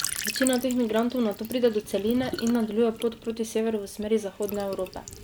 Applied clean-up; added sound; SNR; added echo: none; Trickle, dribble / Sink (filling or washing); 11 dB; none.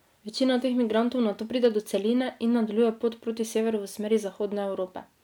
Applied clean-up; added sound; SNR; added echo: none; none; none; none.